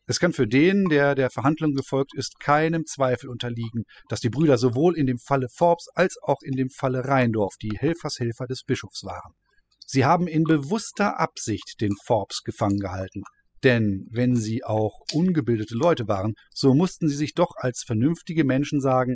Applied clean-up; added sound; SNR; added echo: classical method spectral subtraction.